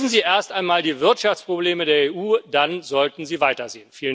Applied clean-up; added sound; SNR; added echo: none; none; none; none.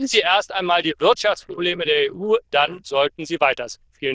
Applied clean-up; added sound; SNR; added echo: neural diffusion model UNIVERSE++.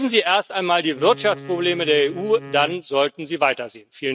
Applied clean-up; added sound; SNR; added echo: neural mask model RNNoise.